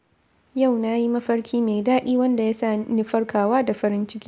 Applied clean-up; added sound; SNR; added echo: none; none; none; none.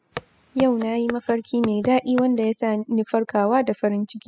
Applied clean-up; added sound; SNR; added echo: classical method spectral subtraction.